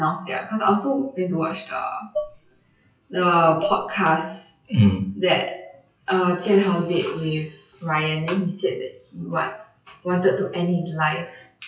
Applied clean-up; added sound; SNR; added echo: classical method WPE with log-MMSE.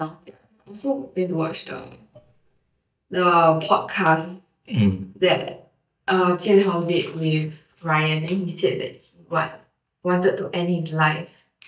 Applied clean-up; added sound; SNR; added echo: neural mask model DeepFilterNet 3.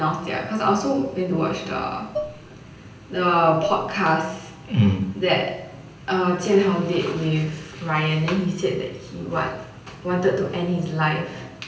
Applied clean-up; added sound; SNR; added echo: none; Dishes, pots, and pans; 10 dB; reverberation time 0.8 s.